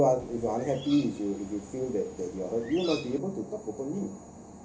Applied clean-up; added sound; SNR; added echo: none; Bird; 17 dB; reverberation time 0.3 s.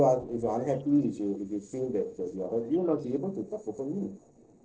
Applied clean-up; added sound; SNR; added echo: neural separator model SepFormer DNS4.